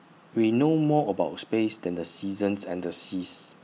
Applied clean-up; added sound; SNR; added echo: none; none; none; none.